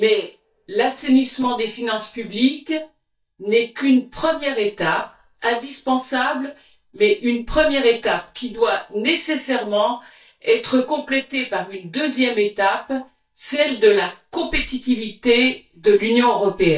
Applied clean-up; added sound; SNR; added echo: neural mask model DeepFilterNet 3.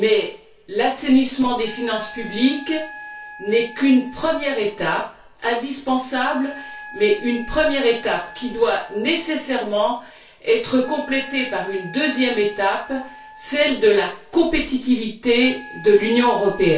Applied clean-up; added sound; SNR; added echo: none; Wind instrument, woodwind instrument; 19 dB; reverberation time 0.3 s.